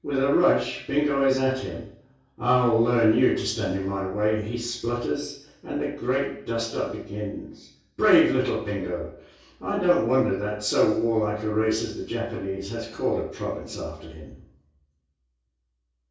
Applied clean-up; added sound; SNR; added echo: none; none; none; reverberation time 0.6 s.